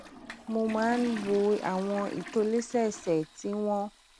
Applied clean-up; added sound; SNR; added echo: none; Toilet flush; 15 dB; none.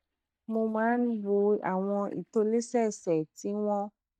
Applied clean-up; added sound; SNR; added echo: neural mask model DeepFilterNet 3.